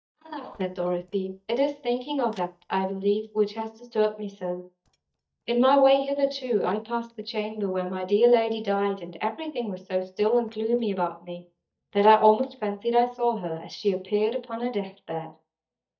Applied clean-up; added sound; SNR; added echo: neural mask model DeepFilterNet 3.